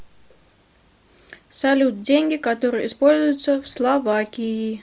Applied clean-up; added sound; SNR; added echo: none; none; none; none.